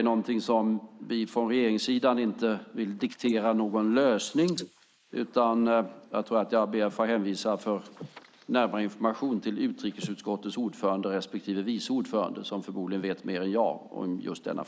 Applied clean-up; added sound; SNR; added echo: neural mask model Resemble Enhance denoiser.